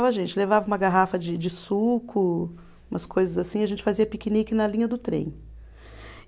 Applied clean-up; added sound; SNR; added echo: none; none; none; none.